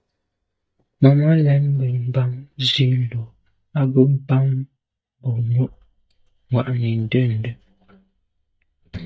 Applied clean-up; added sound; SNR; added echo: neural mask model DeepFilterNet 3.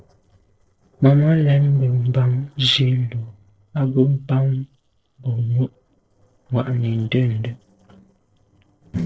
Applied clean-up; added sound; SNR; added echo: neural separator model SepFormer DNS4.